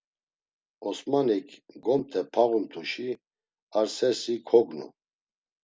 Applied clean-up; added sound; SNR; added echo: none; none; none; none.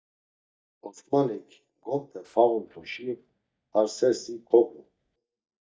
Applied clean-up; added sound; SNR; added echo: neural mask model DeepFilterNet 3.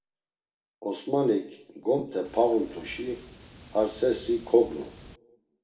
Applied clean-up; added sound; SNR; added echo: none; Water; 20 dB; reverberation time 0.6 s.